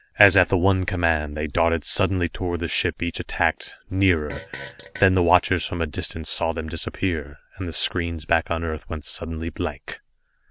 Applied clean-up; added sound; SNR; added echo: none; Fart; 16 dB; none.